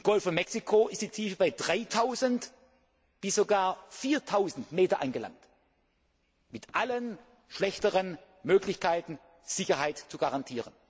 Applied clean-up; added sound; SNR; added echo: none; none; none; none.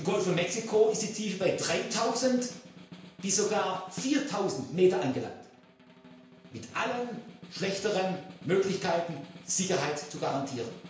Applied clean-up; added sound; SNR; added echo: none; Snare drum; 18 dB; reverberation time 0.5 s.